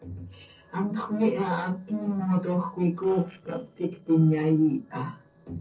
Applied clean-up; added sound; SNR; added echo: neural separator model SepFormer DNS4.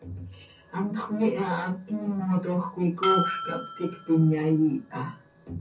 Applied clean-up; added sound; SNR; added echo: none; Bell; 4 dB; reverberation time 0.3 s.